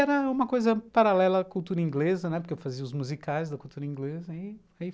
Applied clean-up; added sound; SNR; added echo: none; none; none; none.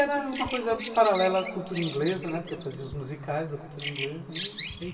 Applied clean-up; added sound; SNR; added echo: none; Bird vocalization, bird call, bird song; 4 dB; reverberation time 2.3 s.